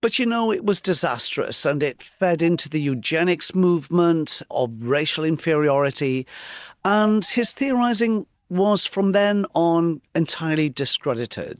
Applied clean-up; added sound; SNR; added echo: neural mask model DeepFilterNet 3.